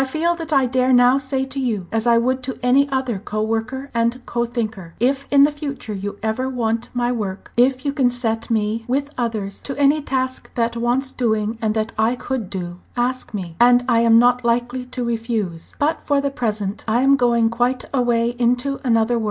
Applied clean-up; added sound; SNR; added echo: none; none; none; none.